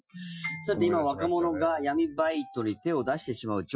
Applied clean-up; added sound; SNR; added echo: classical method Wiener filter.